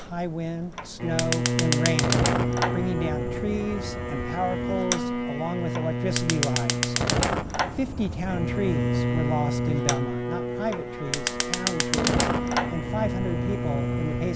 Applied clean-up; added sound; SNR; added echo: none; Bowed string instrument + Fire; -5 dB; none.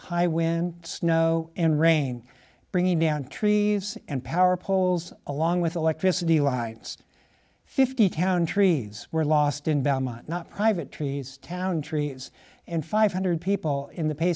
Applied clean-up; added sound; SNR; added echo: none; none; none; none.